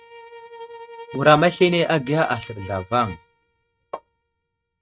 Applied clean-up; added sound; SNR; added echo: neural mask model RNNoise.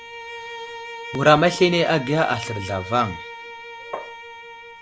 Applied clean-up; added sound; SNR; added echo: none; Tap + Bowed string instrument; 12 dB; none.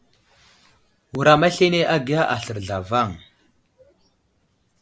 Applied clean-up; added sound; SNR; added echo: none; none; none; none.